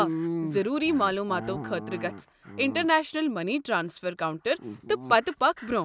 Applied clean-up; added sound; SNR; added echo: none; Dog; 9 dB; none.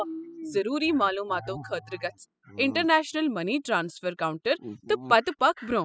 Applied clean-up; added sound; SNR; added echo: classical method spectral subtraction.